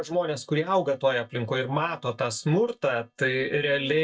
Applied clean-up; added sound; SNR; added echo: neural mask model DeepFilterNet 3.